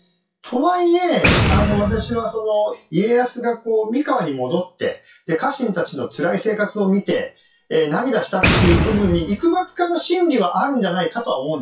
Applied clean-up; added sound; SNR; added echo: classical method WPE with log-MMSE.